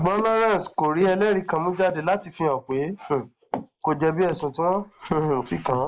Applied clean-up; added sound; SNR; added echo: neural mask model Resemble Enhance denoiser.